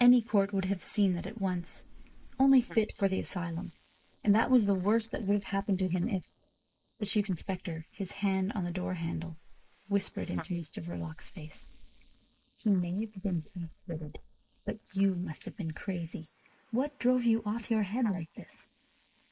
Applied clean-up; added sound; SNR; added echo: neural mask model Resemble Enhance denoiser.